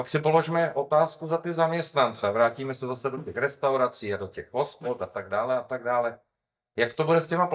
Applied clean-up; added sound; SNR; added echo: neural mask model DeepFilterNet 3.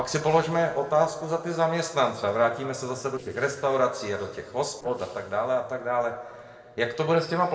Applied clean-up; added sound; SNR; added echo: neural separator model SepFormer DNS4.